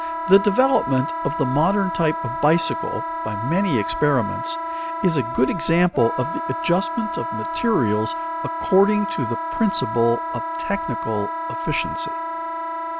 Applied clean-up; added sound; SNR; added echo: none; Wind instrument, woodwind instrument; 4 dB; none.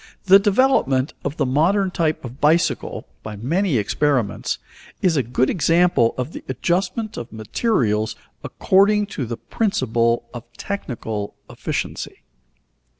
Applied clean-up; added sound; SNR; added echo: none; none; none; none.